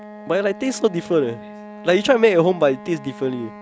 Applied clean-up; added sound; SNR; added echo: none; Wind instrument, woodwind instrument; 17 dB; none.